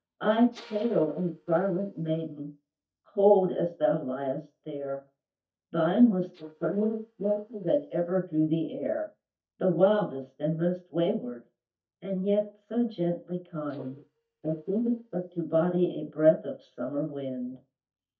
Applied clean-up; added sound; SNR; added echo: neural mask model DeepFilterNet 3.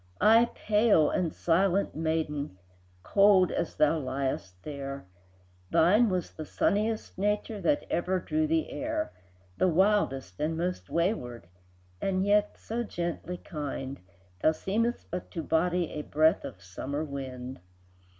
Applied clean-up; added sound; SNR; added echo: none; none; none; none.